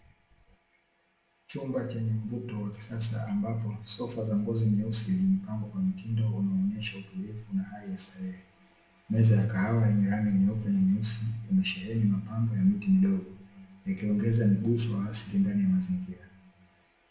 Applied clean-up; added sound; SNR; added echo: none; none; none; reverberation time 0.6 s.